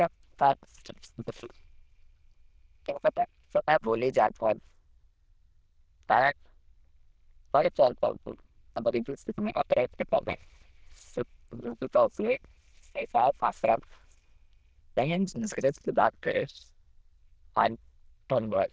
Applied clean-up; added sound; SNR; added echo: neural diffusion model UNIVERSE++.